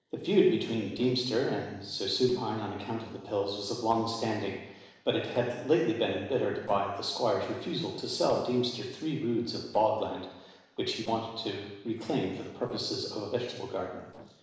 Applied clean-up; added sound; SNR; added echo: neural separator model SepFormer DNS4.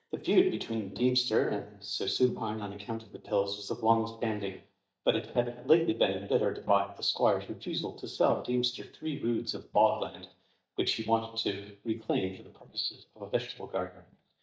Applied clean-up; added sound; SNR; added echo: neural mask model DeepFilterNet 3.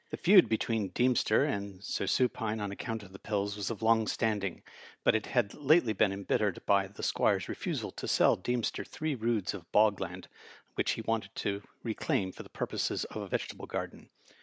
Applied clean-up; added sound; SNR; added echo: none; none; none; none.